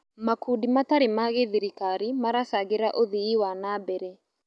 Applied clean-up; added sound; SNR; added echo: none; none; none; none.